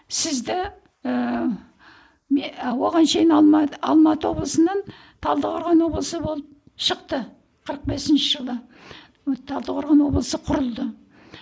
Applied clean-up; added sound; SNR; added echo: neural mask model Resemble Enhance denoiser.